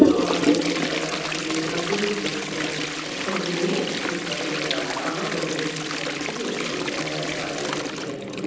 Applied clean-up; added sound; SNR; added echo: none; Toilet flush; -3 dB; reverberation time 1.3 s.